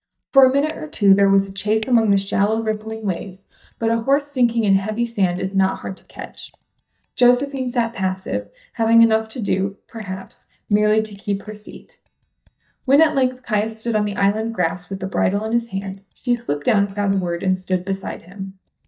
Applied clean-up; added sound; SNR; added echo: neural mask model DeepFilterNet 3.